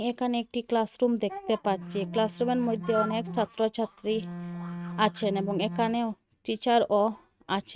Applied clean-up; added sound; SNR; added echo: neural mask model RNNoise.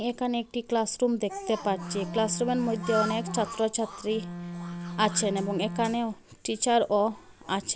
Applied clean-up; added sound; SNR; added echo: none; Bowed string instrument; 9 dB; none.